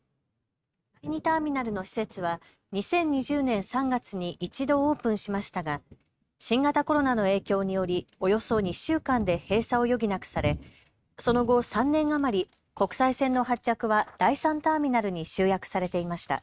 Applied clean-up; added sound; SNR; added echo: neural mask model RNNoise.